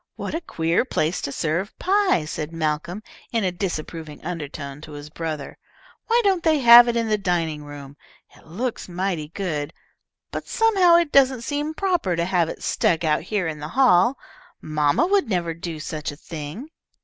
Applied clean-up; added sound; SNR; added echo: none; none; none; none.